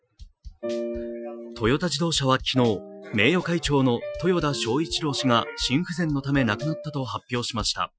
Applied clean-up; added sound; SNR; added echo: classical method Wiener filter.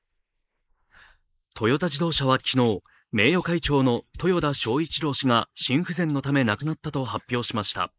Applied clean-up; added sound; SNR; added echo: neural mask model Resemble Enhance denoiser.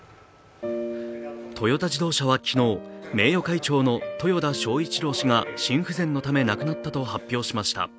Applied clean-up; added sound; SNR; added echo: none; none; none; none.